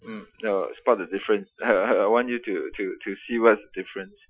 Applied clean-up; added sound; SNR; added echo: classical method Wiener filter.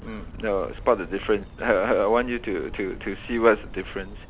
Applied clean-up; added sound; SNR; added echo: none; Walk, footsteps; 14 dB; none.